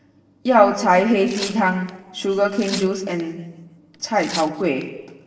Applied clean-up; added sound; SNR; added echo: none; Tearing; 16 dB; reverberation time 1.2 s.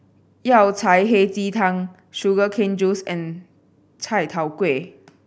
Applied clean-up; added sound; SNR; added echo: none; none; none; none.